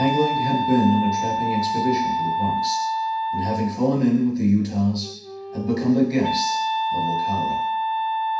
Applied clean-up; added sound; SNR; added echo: none; Wind instrument, woodwind instrument; 2 dB; reverberation time 0.6 s.